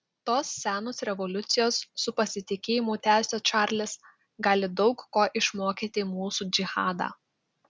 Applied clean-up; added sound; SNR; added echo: none; none; none; none.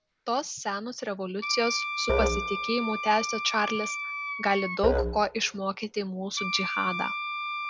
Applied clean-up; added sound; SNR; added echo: none; Musical instrument + Wind instrument, woodwind instrument; 3 dB; none.